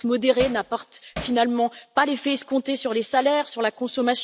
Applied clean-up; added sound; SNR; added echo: none; Hammer; 13 dB; none.